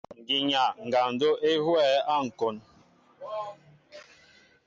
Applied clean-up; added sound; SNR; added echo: none; none; none; none.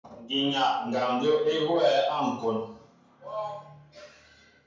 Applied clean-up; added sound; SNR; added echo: none; none; none; reverberation time 0.5 s.